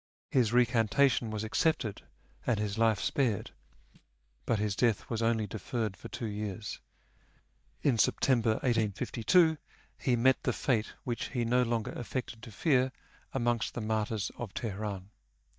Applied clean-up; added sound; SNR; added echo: neural mask model DeepFilterNet 3.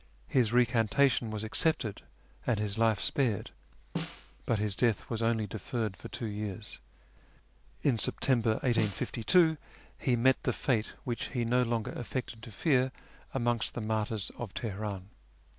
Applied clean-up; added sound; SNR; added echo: none; Snare drum; 12 dB; none.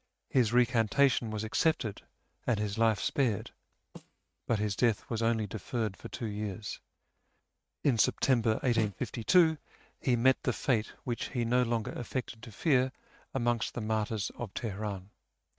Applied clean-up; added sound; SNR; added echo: neural mask model RNNoise.